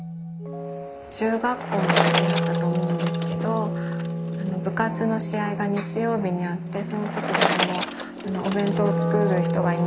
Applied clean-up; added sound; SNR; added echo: none; Wind instrument, woodwind instrument + Bicycle; -1 dB; none.